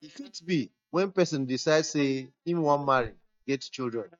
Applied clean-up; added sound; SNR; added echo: neural mask model DeepFilterNet 3.